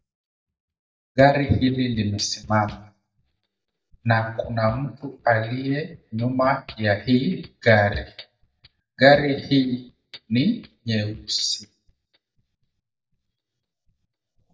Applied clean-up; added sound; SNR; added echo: neural mask model DeepFilterNet 3.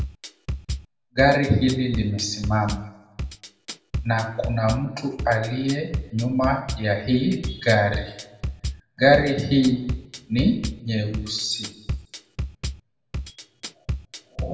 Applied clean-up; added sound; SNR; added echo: none; Bass drum / Drum kit; 8 dB; reverberation time 0.6 s.